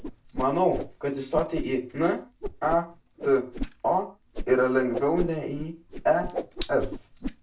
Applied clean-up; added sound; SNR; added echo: none; Whoosh, swoosh, swish; 9 dB; reverberation time 0.3 s.